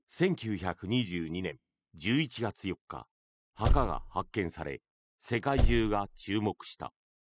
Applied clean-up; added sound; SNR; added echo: classical method spectral subtraction.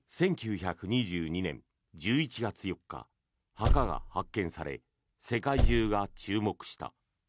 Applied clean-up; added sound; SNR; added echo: none; Slam / Car; -2 dB; none.